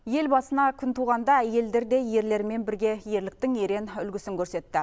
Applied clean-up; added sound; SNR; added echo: none; none; none; none.